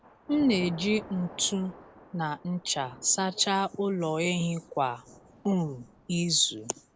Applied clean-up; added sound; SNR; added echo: none; Thunder / Rain; 19 dB; none.